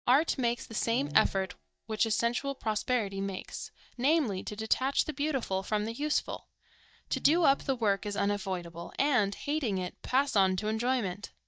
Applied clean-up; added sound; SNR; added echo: neural mask model DeepFilterNet 3.